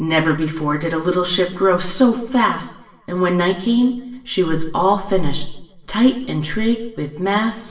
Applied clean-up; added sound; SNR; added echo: none; none; none; reverberation time 0.8 s.